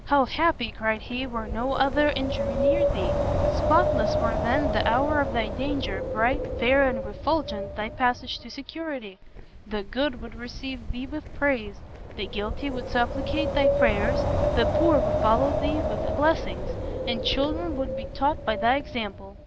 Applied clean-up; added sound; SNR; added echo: none; Wind; 1 dB; none.